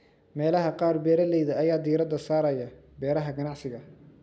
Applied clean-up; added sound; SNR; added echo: none; none; none; none.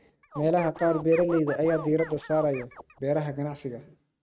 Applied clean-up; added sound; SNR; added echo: neural mask model RNNoise.